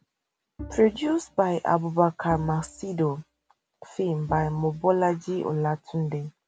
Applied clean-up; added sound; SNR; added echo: none; Bowed string instrument; 19 dB; none.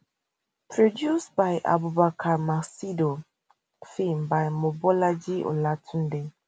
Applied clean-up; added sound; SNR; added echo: none; none; none; none.